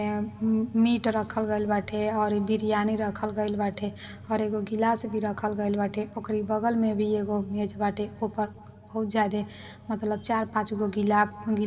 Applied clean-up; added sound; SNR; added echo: none; none; none; reverberation time 1.8 s.